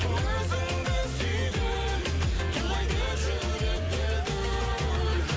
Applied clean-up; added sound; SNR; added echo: none; Mechanisms; 19 dB; none.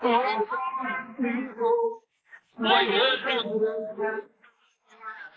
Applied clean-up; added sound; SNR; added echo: neural mask model Resemble Enhance denoiser.